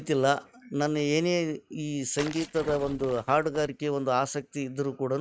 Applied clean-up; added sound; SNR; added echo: neural mask model RNNoise.